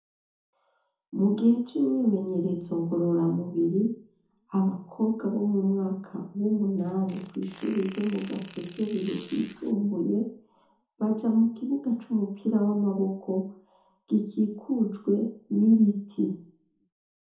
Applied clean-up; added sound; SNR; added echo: none; Fart; 19 dB; reverberation time 0.5 s.